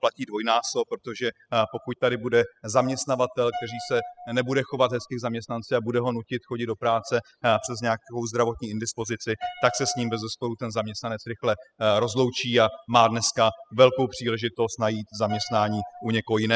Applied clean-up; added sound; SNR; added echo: classical method spectral subtraction.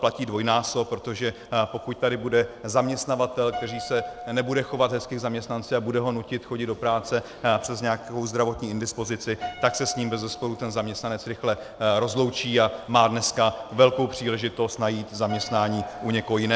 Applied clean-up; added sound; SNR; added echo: none; Piano; 17 dB; none.